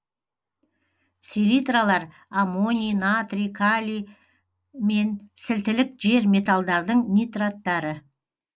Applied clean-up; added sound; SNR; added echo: neural mask model Resemble Enhance denoiser.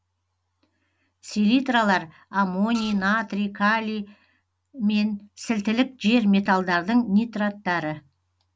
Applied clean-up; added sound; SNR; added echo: none; Printer; 15 dB; none.